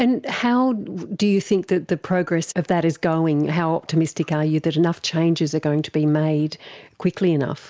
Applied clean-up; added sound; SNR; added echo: none; none; none; none.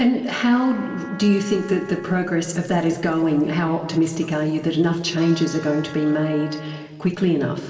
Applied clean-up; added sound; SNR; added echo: none; Wind instrument, woodwind instrument; 19 dB; reverberation time 2.2 s.